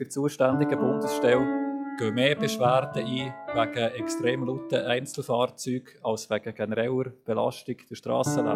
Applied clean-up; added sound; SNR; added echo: classical method log-MMSE.